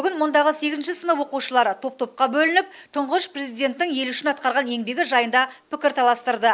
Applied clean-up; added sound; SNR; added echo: none; none; none; none.